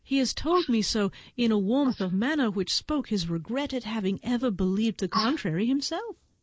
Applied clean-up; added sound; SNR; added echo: neural mask model Resemble Enhance denoiser.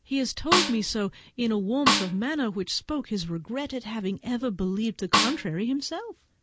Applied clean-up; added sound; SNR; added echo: none; Snare drum; -3 dB; none.